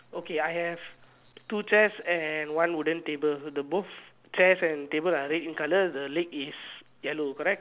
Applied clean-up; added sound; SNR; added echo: none; none; none; none.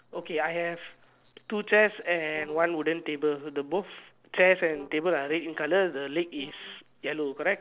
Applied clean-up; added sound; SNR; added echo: neural separator model SepFormer DNS4.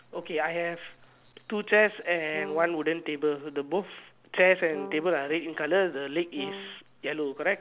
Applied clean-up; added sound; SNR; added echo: none; Brass instrument; 13 dB; none.